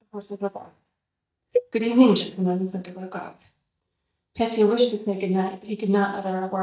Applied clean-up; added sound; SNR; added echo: neural mask model DeepFilterNet 3.